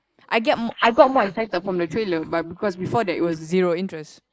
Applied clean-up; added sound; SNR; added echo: neural mask model Resemble Enhance denoiser.